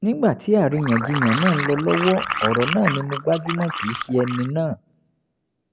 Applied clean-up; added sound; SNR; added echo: none; Liquid; 3 dB; none.